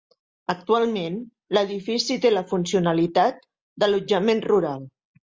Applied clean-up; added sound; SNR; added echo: none; none; none; none.